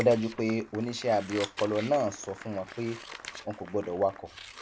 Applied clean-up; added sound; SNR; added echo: none; Applause + Scissors; 14 dB; none.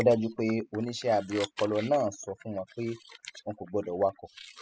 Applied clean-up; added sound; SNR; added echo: classical method spectral subtraction.